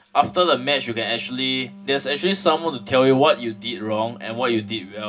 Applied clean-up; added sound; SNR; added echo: none; Wind instrument, woodwind instrument; 19 dB; reverberation time 0.4 s.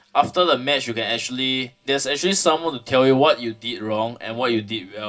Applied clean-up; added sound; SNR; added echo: neural separator model SepFormer DNS4.